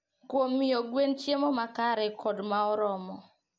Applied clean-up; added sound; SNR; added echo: none; none; none; none.